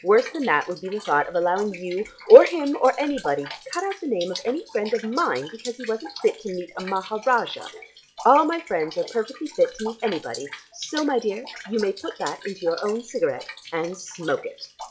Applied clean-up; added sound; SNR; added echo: classical method log-MMSE.